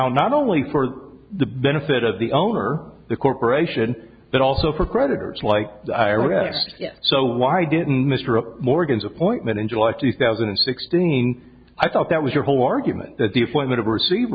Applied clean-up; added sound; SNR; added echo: none; none; none; none.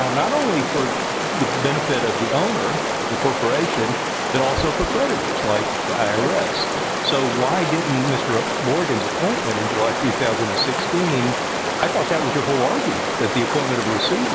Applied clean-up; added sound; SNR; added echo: none; Stream; 0 dB; none.